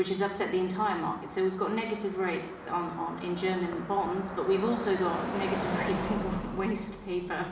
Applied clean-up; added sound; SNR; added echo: none; Car passing by; 8 dB; reverberation time 1.1 s.